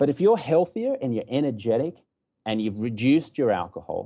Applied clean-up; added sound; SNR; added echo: none; none; none; none.